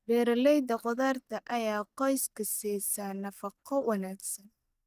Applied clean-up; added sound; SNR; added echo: neural mask model DeepFilterNet 3.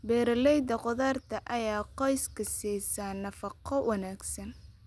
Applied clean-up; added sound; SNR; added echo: none; none; none; none.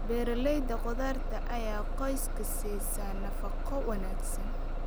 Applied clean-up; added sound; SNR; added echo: none; Bus; -4 dB; none.